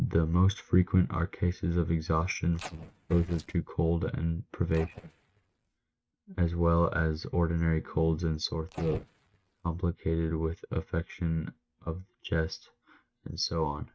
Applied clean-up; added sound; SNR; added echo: neural mask model RNNoise.